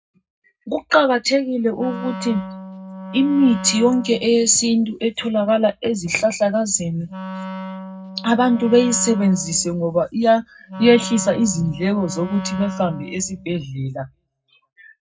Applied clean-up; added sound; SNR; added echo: none; Wind instrument, woodwind instrument; 12 dB; reverberation time 0.3 s.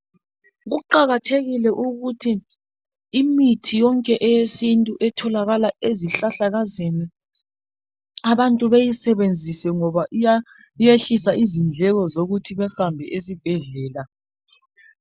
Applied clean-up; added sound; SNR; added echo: none; none; none; none.